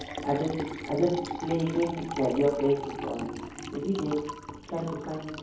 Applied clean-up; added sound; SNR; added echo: none; Liquid; 8 dB; reverberation time 1.2 s.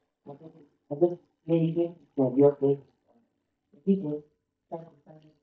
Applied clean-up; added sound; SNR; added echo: neural mask model DeepFilterNet 3.